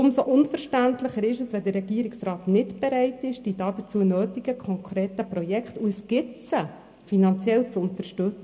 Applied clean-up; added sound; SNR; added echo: none; none; none; reverberation time 1.5 s.